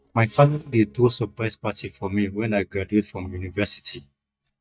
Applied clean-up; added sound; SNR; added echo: neural mask model DeepFilterNet 3.